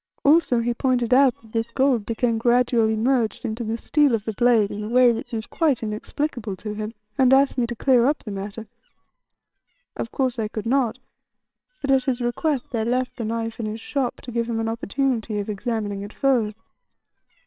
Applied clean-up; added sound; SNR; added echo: neural separator model SepFormer WHAMR!.